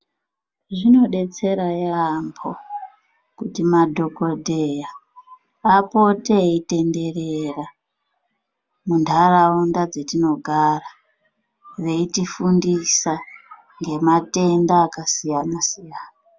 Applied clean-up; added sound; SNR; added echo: none; none; none; none.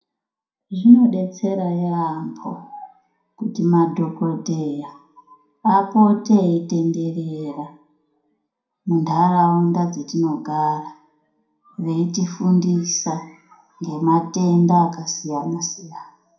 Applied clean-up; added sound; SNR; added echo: none; none; none; reverberation time 0.4 s.